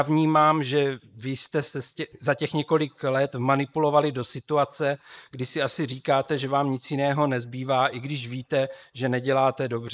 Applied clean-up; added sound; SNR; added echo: neural mask model Resemble Enhance denoiser.